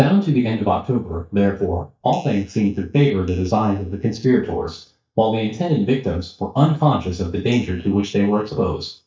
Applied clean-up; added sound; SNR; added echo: neural mask model DeepFilterNet 3.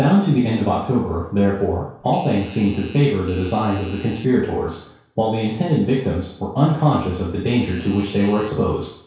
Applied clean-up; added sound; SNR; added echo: none; Doorbell; 20 dB; reverberation time 0.6 s.